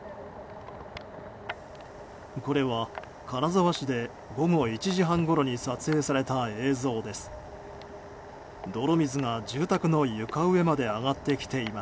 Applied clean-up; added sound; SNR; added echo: none; none; none; none.